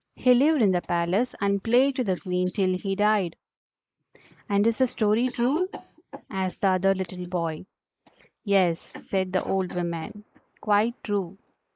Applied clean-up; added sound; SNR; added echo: neural mask model Resemble Enhance denoiser.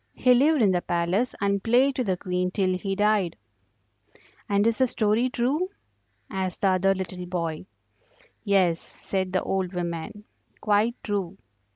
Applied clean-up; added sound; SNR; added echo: none; none; none; none.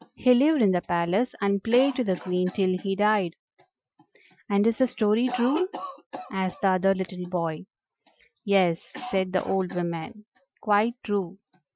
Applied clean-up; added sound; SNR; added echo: classical method Wiener filter.